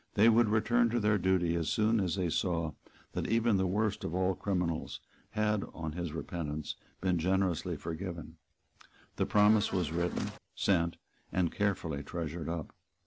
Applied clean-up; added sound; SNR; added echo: none; Buzz; 12 dB; none.